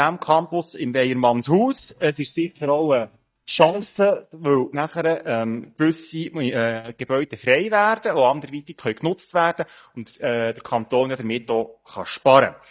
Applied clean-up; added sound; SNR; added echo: neural mask model DeepFilterNet 3.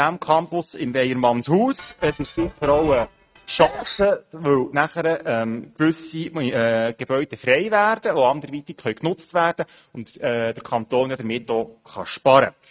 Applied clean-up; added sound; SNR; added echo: neural mask model RNNoise.